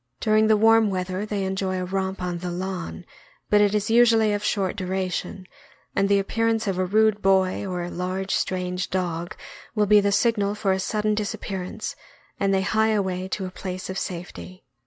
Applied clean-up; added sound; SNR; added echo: none; none; none; none.